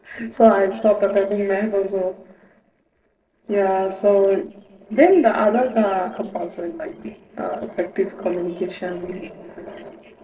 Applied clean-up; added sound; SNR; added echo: neural separator model SepFormer DNS4.